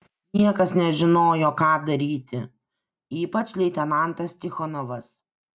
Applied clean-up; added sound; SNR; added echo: none; none; none; none.